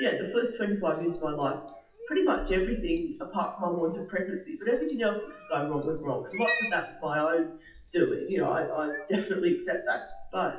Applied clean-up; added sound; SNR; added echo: classical method WPE with log-MMSE.